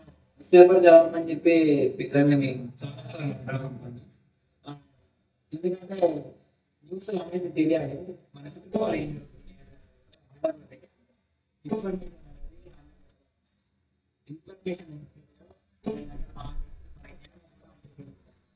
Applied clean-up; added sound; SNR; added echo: neural mask model DeepFilterNet 3.